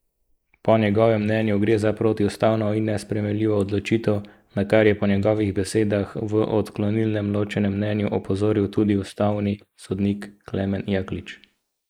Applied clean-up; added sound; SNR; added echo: neural mask model Resemble Enhance denoiser.